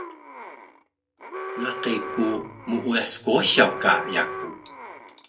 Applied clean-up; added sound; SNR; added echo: none; Alarm; 11 dB; reverberation time 0.2 s.